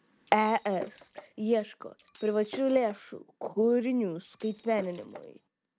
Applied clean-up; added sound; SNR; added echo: none; Shatter; 19 dB; none.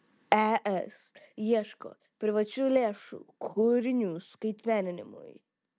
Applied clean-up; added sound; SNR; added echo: none; none; none; none.